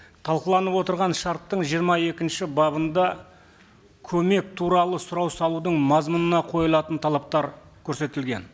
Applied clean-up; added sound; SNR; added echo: none; none; none; none.